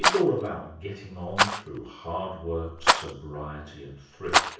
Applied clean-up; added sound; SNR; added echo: none; Rattle; -4 dB; reverberation time 0.6 s.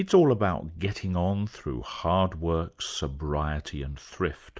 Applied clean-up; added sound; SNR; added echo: none; none; none; none.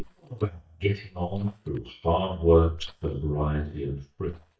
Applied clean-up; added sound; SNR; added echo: neural mask model DeepFilterNet 3.